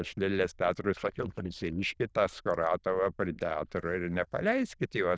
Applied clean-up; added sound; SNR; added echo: neural diffusion model UNIVERSE++.